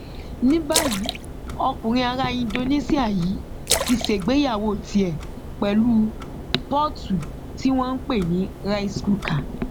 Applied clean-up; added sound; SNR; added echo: none; Clock + Splash, splatter; 6 dB; none.